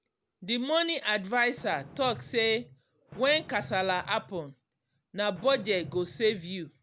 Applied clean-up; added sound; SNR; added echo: none; Fireworks; 17 dB; none.